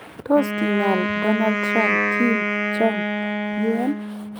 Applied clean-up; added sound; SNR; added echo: none; Wind instrument, woodwind instrument; 0 dB; none.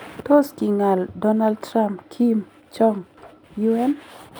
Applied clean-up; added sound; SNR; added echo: none; none; none; none.